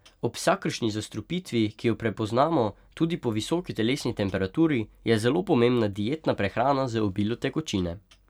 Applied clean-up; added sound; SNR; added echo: none; none; none; none.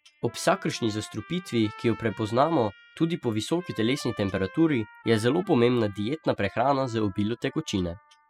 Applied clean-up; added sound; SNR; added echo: classical method spectral subtraction.